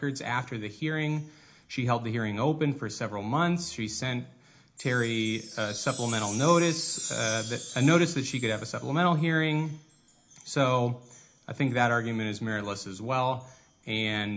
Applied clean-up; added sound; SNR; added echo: none; Chime; 16 dB; reverberation time 0.4 s.